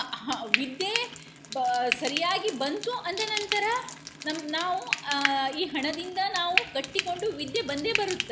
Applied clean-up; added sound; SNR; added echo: none; Frying (food); 4 dB; none.